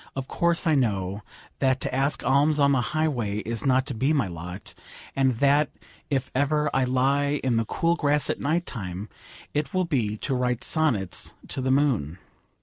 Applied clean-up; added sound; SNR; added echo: neural mask model Resemble Enhance denoiser.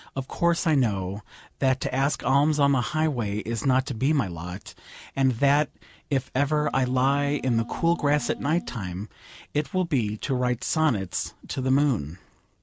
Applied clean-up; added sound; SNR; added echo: none; Wind instrument, woodwind instrument; 17 dB; none.